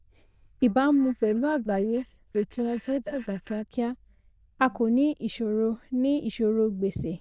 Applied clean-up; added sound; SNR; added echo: neural diffusion model UNIVERSE++.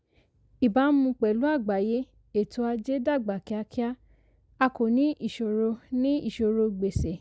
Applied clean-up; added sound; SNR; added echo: none; none; none; none.